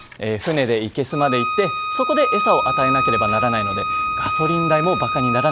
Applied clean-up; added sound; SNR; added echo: none; Bowed string instrument; 1 dB; none.